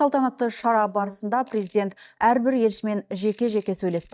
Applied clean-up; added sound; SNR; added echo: neural mask model DeepFilterNet 3.